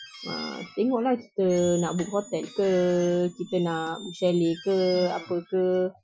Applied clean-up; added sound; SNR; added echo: classical method Wiener filter.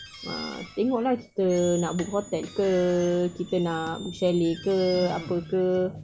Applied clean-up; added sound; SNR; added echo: none; Squeak; 17 dB; none.